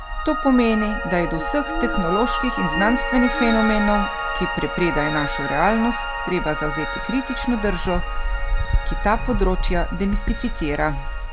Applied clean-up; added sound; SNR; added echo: none; Bird + Piano; 1 dB; none.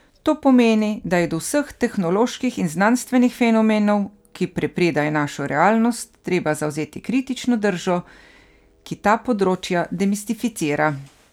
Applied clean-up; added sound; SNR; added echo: none; none; none; none.